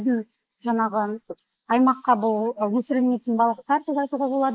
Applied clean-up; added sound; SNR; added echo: neural mask model Resemble Enhance denoiser.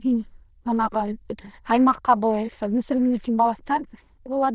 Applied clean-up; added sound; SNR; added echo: neural diffusion model UNIVERSE++.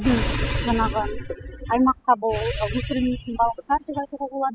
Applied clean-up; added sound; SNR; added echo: classical method spectral subtraction.